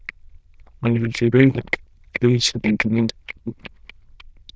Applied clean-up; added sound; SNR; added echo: neural diffusion model UNIVERSE++.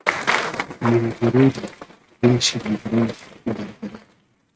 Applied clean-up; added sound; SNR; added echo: neural mask model RNNoise.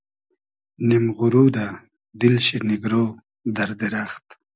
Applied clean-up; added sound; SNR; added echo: none; none; none; none.